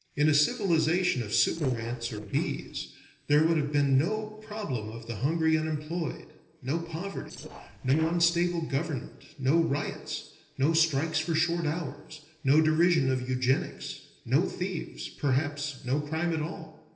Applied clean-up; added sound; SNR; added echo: neural separator model SepFormer DNS4.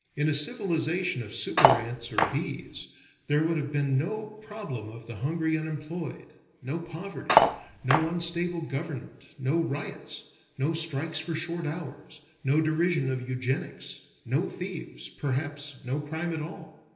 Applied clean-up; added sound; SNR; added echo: none; Cutlery, silverware; -5 dB; reverberation time 1.4 s.